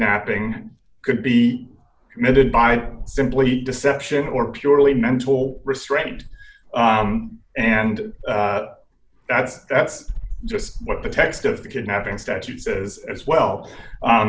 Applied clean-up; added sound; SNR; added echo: none; Insect; 14 dB; none.